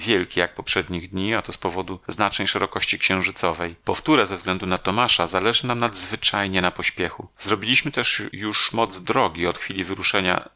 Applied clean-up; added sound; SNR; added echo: none; none; none; none.